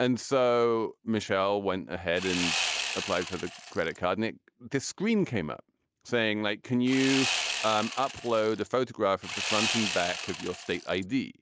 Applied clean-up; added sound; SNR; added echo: none; Sawing; 4 dB; none.